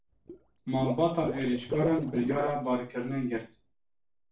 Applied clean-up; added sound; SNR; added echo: neural separator model SepFormer DNS4.